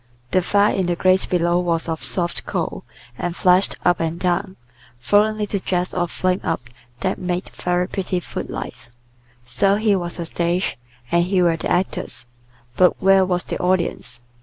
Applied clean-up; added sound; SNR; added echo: none; none; none; none.